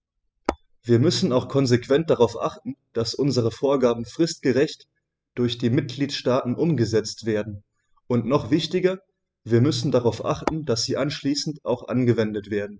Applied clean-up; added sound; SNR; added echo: classical method spectral subtraction.